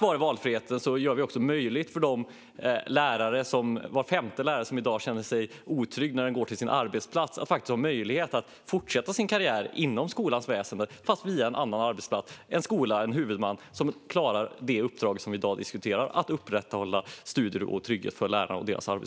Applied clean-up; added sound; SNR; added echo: none; none; none; none.